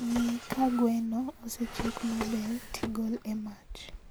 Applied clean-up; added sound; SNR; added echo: none; Drawer open or close; 10 dB; none.